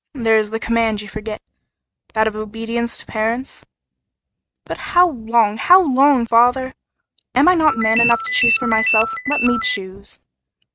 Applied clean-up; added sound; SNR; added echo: neural mask model RNNoise.